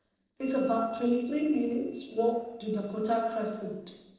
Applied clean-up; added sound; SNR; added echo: neural separator model SepFormer DNS4.